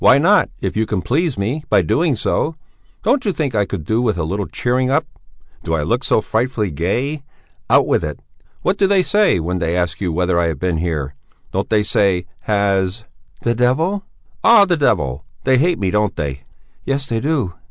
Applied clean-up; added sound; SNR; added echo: none; none; none; none.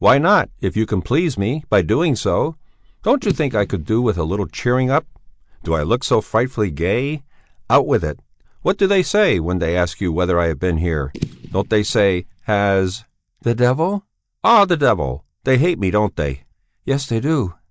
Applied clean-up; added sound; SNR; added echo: neural mask model DeepFilterNet 3.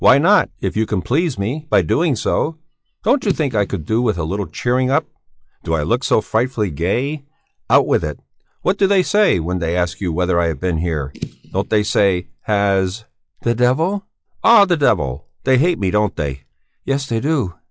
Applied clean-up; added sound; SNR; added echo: classical method log-MMSE.